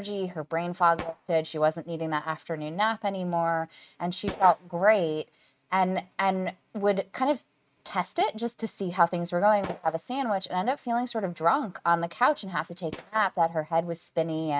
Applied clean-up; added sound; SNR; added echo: neural mask model RNNoise.